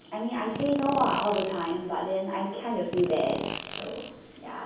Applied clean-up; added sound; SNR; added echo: none; Fart; 8 dB; reverberation time 0.9 s.